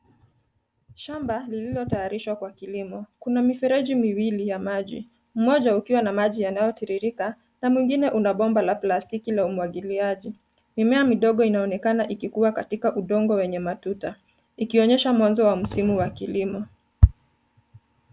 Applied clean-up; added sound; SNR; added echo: none; none; none; none.